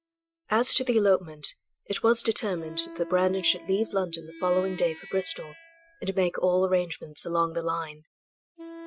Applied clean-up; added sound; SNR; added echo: classical method Wiener filter.